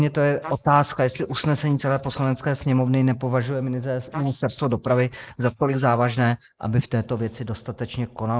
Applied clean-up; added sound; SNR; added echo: neural mask model Resemble Enhance denoiser.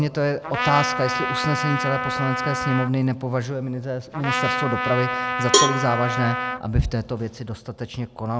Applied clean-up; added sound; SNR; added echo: none; Cowbell + Trumpet; 1 dB; none.